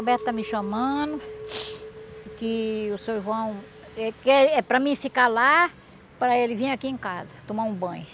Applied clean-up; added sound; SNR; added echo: none; Chink, clink; 18 dB; none.